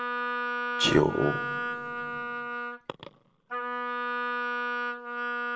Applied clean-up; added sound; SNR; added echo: none; Wind instrument, woodwind instrument; -1 dB; reverberation time 1.2 s.